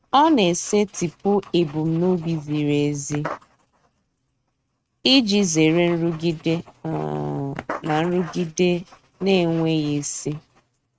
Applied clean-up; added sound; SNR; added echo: neural mask model RNNoise.